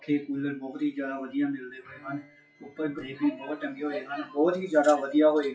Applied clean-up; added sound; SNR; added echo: classical method WPE with log-MMSE.